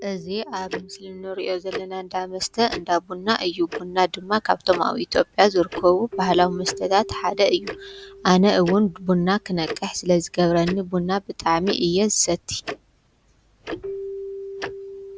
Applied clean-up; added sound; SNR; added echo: none; Tick-tock + Keyboard (musical); 14 dB; none.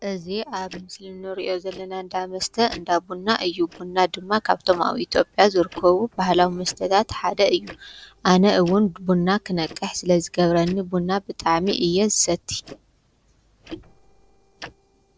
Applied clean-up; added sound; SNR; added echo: neural separator model SepFormer DNS4.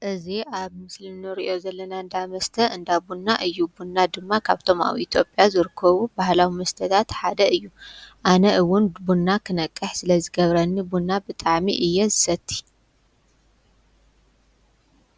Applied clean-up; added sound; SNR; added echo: none; none; none; none.